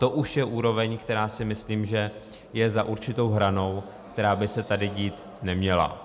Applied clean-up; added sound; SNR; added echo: none; none; none; none.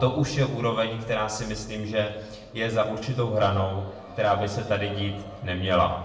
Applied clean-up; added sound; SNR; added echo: none; none; none; reverberation time 0.8 s.